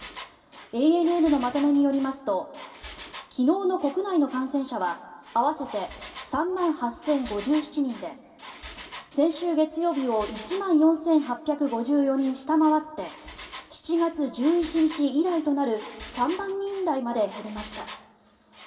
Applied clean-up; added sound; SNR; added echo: none; Engine; 19 dB; reverberation time 2.1 s.